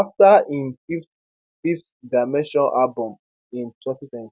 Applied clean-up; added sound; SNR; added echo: none; none; none; none.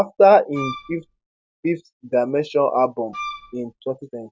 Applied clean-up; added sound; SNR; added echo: none; Wind instrument, woodwind instrument; 13 dB; none.